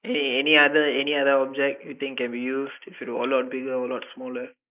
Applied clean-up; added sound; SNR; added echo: neural mask model Resemble Enhance denoiser.